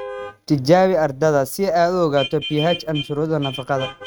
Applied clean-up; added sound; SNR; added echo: neural mask model RNNoise.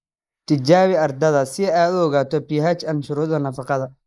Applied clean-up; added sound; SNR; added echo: neural mask model Resemble Enhance denoiser.